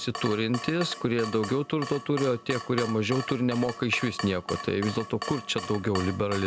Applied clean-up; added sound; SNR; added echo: none; Drip / Water tap, faucet; 10 dB; none.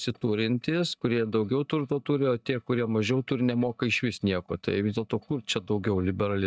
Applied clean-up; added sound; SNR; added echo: neural mask model DeepFilterNet 3.